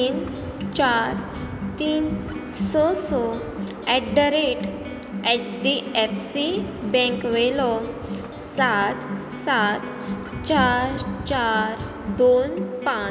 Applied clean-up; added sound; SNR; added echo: none; Acoustic guitar; 10 dB; none.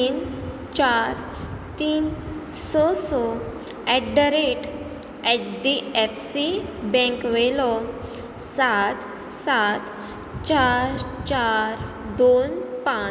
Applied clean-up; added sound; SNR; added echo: none; none; none; none.